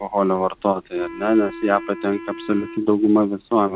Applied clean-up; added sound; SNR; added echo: none; Wind instrument, woodwind instrument; 15 dB; none.